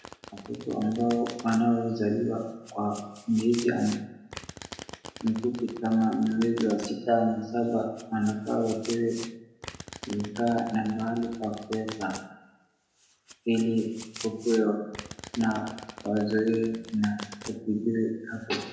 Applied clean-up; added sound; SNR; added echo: none; Domestic sounds, home sounds; 17 dB; reverberation time 0.9 s.